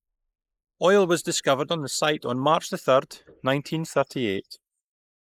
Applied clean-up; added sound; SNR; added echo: neural mask model Resemble Enhance denoiser.